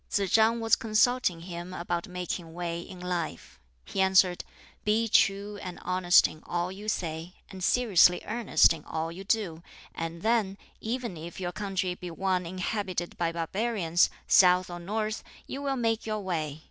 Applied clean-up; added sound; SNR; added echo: none; none; none; none.